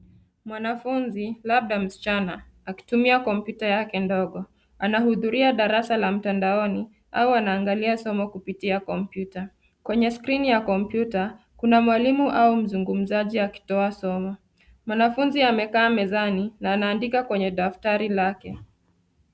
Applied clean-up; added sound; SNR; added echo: none; none; none; none.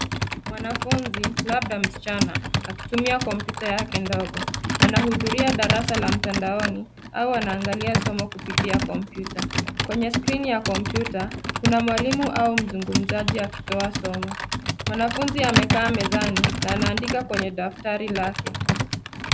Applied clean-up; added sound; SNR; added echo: none; Computer keyboard; -1 dB; none.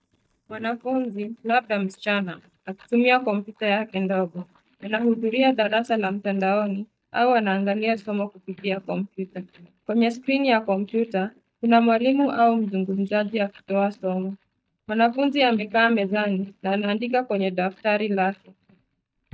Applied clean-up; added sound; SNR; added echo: neural mask model DeepFilterNet 3.